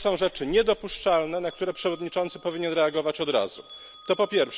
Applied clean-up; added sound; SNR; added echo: none; Bell; 19 dB; none.